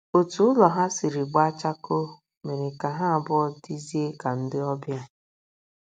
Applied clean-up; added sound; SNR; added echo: none; none; none; none.